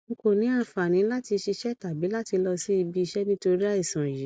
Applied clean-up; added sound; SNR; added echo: none; none; none; none.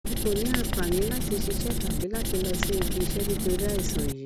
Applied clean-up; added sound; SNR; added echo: none; Writing; -4 dB; none.